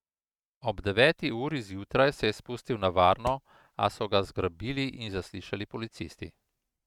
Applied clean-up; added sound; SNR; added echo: neural mask model RNNoise.